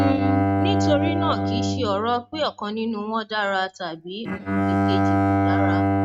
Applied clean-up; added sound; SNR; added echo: neural mask model RNNoise.